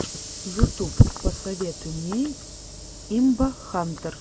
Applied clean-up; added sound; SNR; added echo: none; Sliding door / Hiss; 14 dB; none.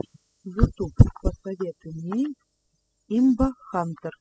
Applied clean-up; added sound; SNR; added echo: classical method spectral subtraction.